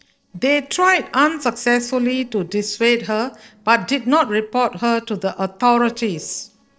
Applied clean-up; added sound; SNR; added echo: neural separator model SepFormer DNS4.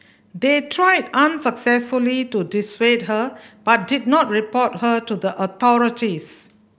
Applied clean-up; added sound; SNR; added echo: none; none; none; none.